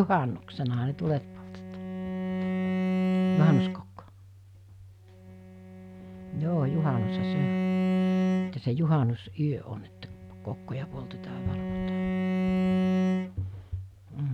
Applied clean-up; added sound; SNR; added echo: none; Bowed string instrument; -1 dB; none.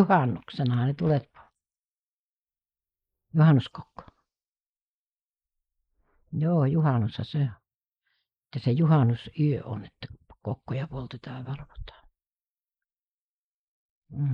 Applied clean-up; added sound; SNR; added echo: neural mask model Resemble Enhance denoiser.